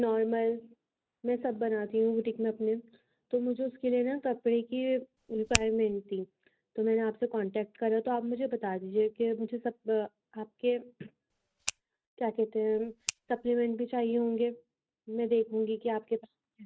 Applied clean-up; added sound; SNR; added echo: neural mask model RNNoise.